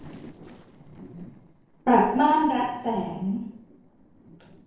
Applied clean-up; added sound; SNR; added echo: neural separator model SepFormer DNS4.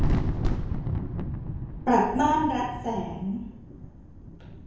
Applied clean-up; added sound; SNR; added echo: none; Thunder; 0 dB; reverberation time 0.9 s.